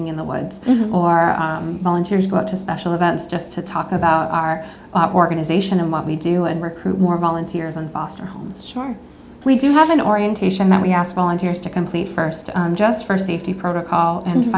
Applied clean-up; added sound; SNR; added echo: none; none; none; none.